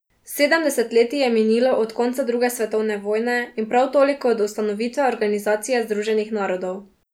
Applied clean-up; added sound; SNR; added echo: none; none; none; none.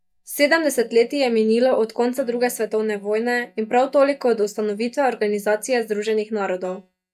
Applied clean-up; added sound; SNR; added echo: neural mask model DeepFilterNet 3.